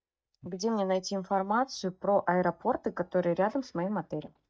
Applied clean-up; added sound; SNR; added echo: neural mask model DeepFilterNet 3.